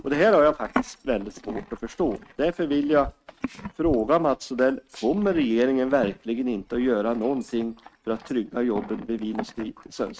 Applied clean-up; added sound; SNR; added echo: neural mask model RNNoise.